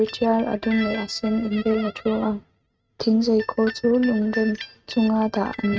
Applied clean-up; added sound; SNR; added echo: neural mask model RNNoise.